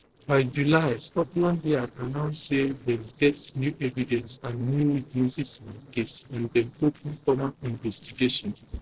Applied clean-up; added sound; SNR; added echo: neural separator model SepFormer DNS4.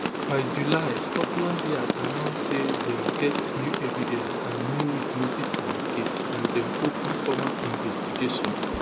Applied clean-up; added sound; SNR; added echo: none; Rain; -2 dB; none.